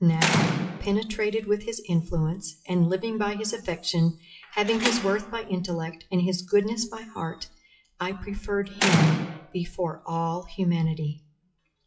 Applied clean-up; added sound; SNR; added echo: classical method WPE with log-MMSE.